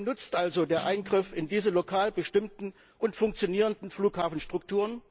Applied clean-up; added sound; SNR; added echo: none; Snare drum; 19 dB; none.